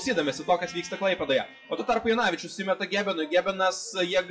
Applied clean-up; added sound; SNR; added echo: classical method WPE with log-MMSE.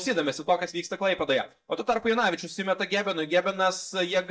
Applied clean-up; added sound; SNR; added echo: neural mask model DeepFilterNet 3.